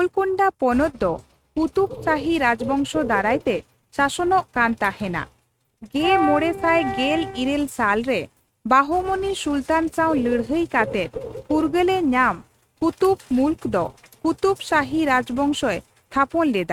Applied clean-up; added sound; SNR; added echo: neural mask model RNNoise.